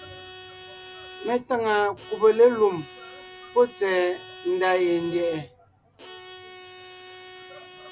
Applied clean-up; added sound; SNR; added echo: none; Bowed string instrument; 18 dB; none.